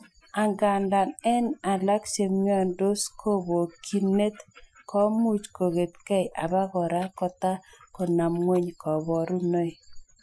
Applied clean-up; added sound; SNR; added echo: classical method Wiener filter.